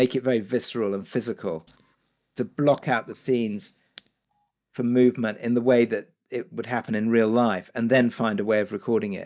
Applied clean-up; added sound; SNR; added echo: neural mask model DeepFilterNet 3.